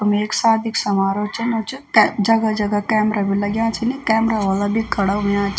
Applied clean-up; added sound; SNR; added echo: none; none; none; none.